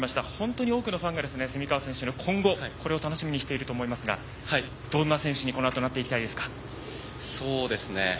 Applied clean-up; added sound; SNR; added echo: none; none; none; none.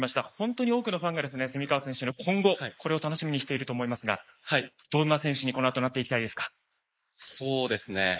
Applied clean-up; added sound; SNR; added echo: neural mask model Resemble Enhance denoiser.